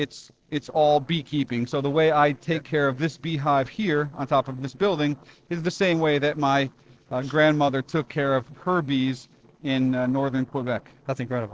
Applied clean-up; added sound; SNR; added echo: neural separator model SepFormer DNS4.